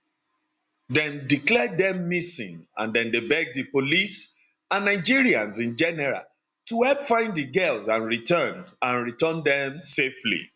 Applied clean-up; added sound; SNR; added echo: none; none; none; none.